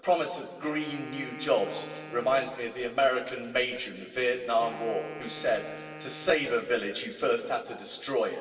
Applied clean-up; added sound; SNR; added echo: none; Wind instrument, woodwind instrument; 16 dB; reverberation time 2.3 s.